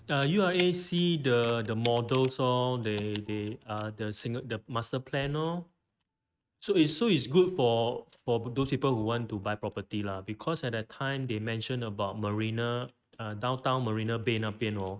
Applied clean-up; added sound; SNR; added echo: neural mask model RNNoise.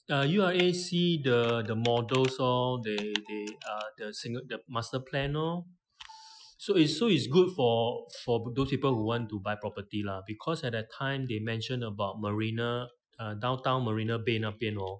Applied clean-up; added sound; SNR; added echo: classical method Wiener filter.